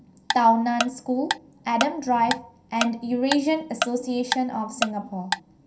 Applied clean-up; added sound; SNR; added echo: none; Tick-tock; 6 dB; reverberation time 0.3 s.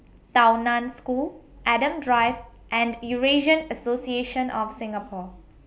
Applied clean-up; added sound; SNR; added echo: none; none; none; none.